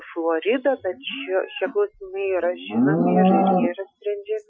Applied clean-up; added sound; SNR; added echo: classical method Wiener filter.